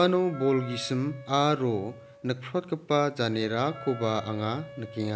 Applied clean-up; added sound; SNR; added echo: none; Wind instrument, woodwind instrument + Wind instrument, woodwind instrument; 18 dB; none.